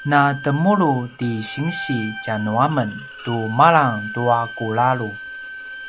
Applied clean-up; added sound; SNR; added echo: none; Bowed string instrument + Organ; 13 dB; none.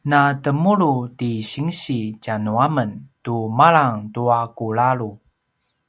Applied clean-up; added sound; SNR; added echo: none; none; none; none.